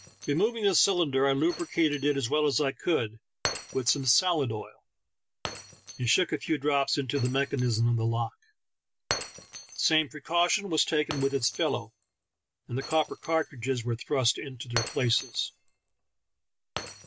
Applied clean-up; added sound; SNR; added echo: none; Shatter; 14 dB; none.